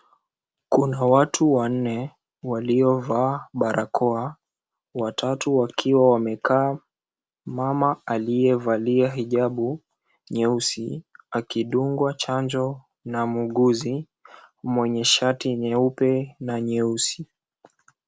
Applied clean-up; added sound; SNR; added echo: none; none; none; none.